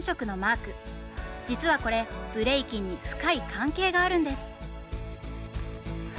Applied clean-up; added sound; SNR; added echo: none; none; none; none.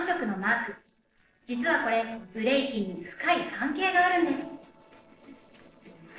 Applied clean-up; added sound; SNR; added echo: neural separator model SepFormer DNS4.